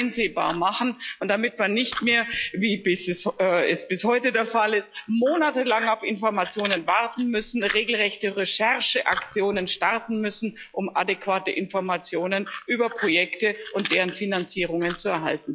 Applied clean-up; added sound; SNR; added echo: classical method log-MMSE.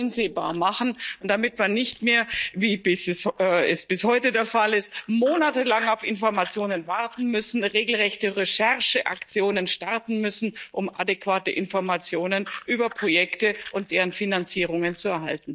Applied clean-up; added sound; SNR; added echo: neural mask model DeepFilterNet 3.